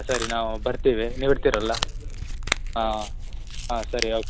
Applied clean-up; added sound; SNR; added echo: none; Tearing; 3 dB; none.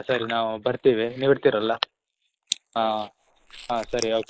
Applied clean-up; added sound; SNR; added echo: neural mask model Resemble Enhance denoiser.